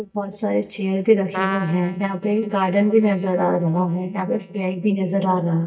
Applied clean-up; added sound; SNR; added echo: neural mask model DeepFilterNet 3.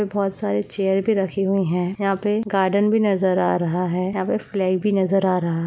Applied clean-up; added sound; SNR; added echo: none; none; none; none.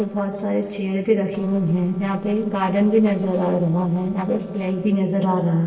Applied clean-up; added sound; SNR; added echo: neural separator model SepFormer DNS4.